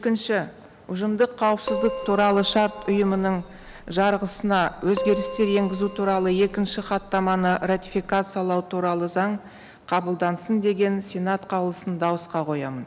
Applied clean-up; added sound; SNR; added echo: none; Keyboard (musical); 12 dB; none.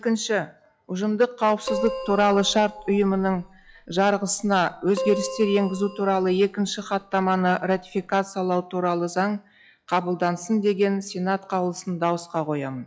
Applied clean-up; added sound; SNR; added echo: classical method log-MMSE.